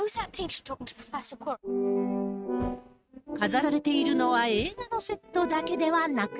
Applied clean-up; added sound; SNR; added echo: neural mask model RNNoise.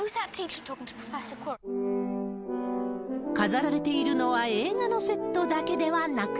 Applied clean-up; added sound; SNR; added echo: none; none; none; none.